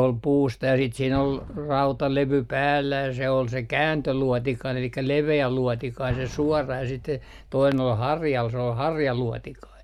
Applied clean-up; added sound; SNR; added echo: neural mask model DeepFilterNet 3.